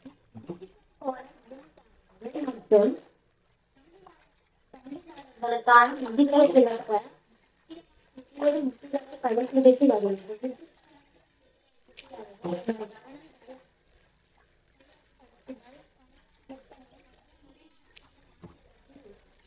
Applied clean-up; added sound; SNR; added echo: neural mask model DeepFilterNet 3.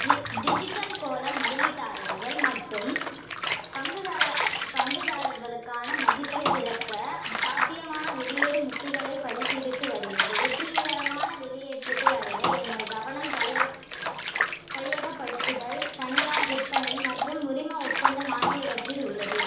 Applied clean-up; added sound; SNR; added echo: none; Bathtub (filling or washing) / Water; -4 dB; reverberation time 0.9 s.